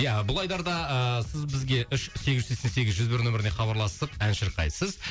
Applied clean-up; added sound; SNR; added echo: none; none; none; none.